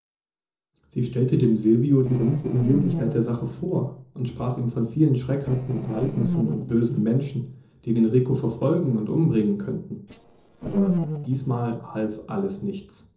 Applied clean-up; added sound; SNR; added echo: neural separator model SepFormer DNS4.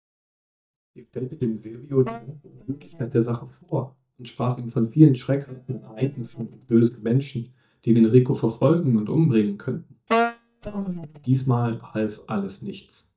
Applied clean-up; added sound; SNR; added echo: neural mask model DeepFilterNet 3.